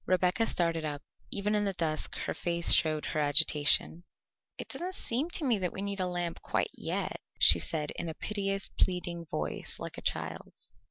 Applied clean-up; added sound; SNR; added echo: none; none; none; none.